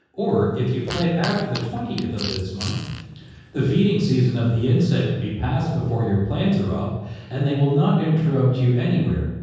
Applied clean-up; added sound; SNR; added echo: none; Fart; 15 dB; reverberation time 1.3 s.